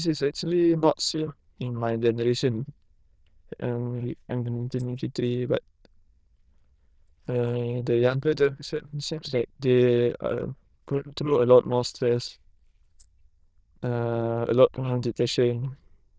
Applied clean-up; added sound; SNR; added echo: neural diffusion model UNIVERSE++.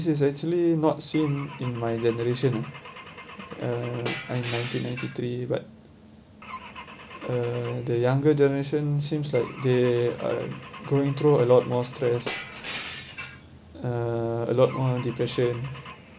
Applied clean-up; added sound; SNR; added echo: none; Glass / Engine / Car; 15 dB; none.